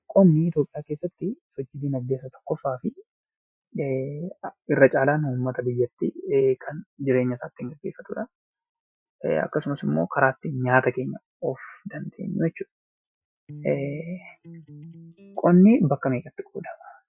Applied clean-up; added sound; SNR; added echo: classical method Wiener filter.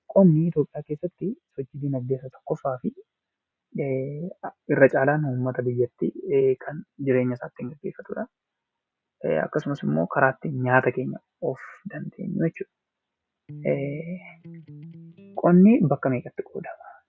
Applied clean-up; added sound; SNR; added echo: none; Electric guitar; 17 dB; none.